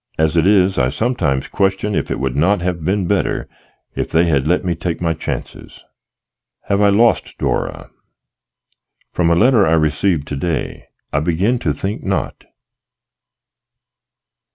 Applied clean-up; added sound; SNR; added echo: none; none; none; none.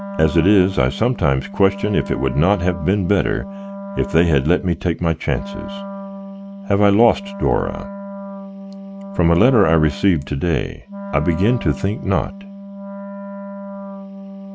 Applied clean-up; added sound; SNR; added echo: none; Wind instrument, woodwind instrument; 12 dB; none.